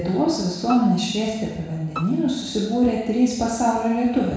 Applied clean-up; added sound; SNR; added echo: none; Bowed string instrument; 17 dB; reverberation time 1.1 s.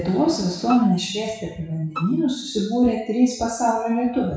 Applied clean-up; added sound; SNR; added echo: classical method WPE with log-MMSE.